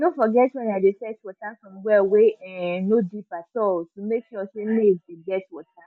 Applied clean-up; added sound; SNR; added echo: none; none; none; none.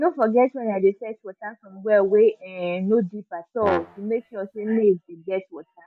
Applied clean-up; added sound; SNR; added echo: none; Brass instrument; 10 dB; none.